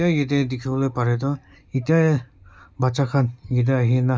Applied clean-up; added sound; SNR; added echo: none; none; none; none.